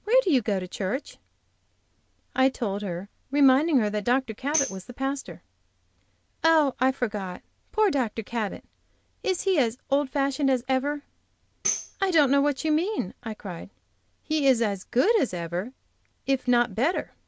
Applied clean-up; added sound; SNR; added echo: none; Tambourine; 9 dB; none.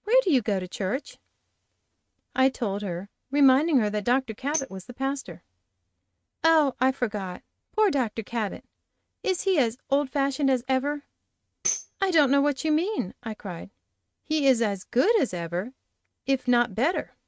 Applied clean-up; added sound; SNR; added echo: neural mask model RNNoise.